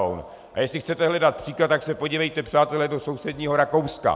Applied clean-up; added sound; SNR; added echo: none; none; none; none.